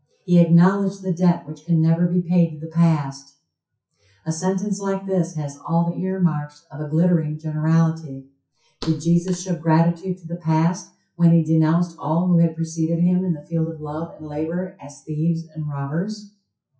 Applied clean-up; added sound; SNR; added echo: classical method WPE with log-MMSE.